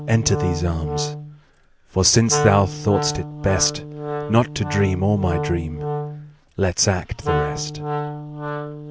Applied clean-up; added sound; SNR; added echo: none; Wind instrument, woodwind instrument; 5 dB; none.